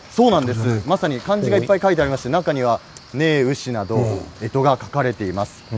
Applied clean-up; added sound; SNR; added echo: none; none; none; none.